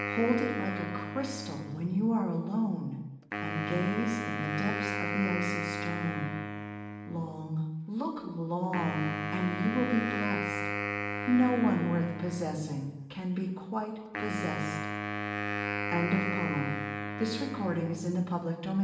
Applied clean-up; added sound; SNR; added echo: none; Wind instrument, woodwind instrument; 4 dB; reverberation time 0.9 s.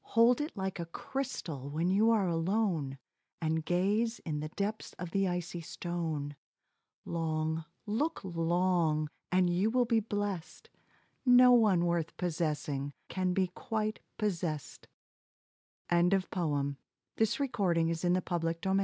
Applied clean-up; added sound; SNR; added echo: none; none; none; none.